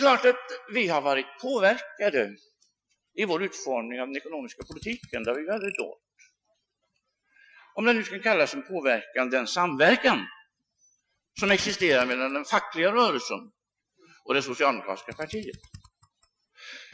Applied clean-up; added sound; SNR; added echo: classical method Wiener filter.